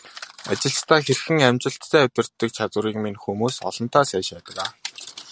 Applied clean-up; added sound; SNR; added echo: none; none; none; none.